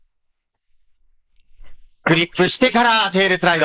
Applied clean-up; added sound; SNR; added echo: neural mask model Resemble Enhance denoiser.